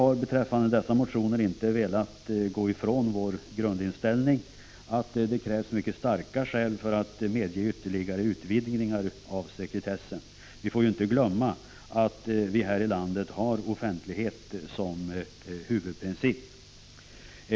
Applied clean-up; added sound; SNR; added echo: none; none; none; none.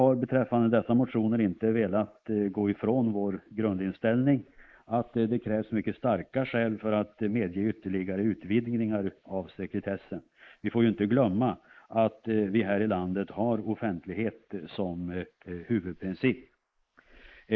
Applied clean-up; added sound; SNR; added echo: neural mask model Resemble Enhance denoiser.